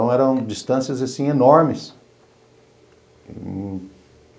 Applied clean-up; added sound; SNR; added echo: none; none; none; none.